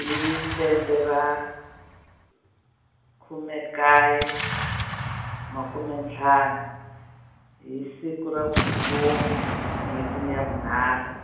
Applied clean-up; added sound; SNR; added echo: none; Explosion; 5 dB; reverberation time 1.0 s.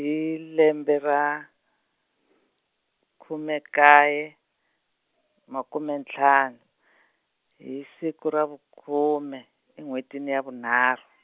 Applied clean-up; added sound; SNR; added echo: none; none; none; none.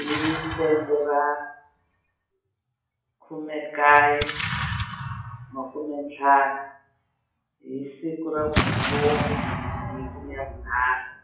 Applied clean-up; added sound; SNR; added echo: classical method WPE with log-MMSE.